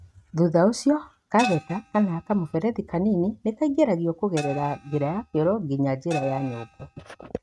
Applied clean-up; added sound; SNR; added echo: neural mask model RNNoise.